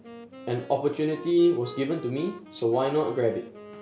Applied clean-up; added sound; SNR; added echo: none; Wind instrument, woodwind instrument; 18 dB; none.